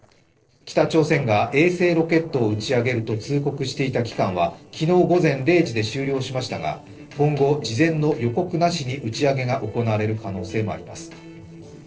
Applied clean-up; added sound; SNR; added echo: neural separator model SepFormer DNS4.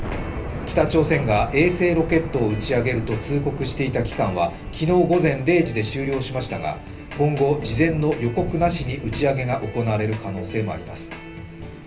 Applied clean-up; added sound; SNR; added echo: none; Thunder / Rain; 11 dB; reverberation time 0.3 s.